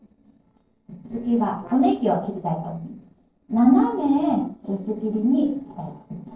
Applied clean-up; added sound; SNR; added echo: neural separator model SepFormer DNS4.